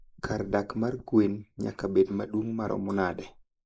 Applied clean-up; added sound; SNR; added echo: neural mask model Resemble Enhance denoiser.